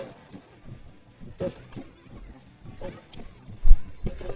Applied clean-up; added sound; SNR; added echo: neural mask model DeepFilterNet 3.